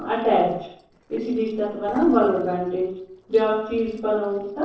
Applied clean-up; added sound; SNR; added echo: neural separator model SepFormer DNS4.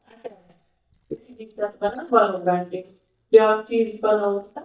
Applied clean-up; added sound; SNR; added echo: neural mask model DeepFilterNet 3.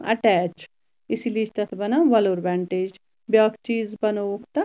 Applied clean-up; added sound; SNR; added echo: none; none; none; none.